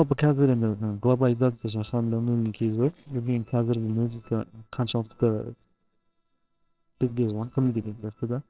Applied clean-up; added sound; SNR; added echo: neural separator model SepFormer WHAMR!.